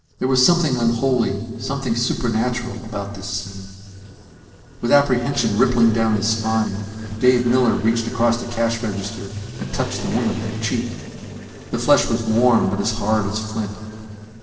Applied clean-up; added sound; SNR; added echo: neural separator model SepFormer DNS4.